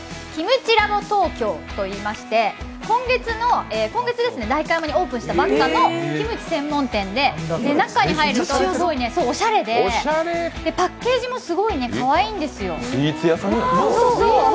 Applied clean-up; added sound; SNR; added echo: none; none; none; none.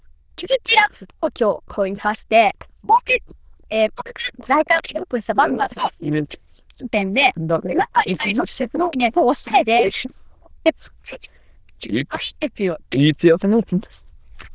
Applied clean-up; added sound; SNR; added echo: neural diffusion model UNIVERSE++.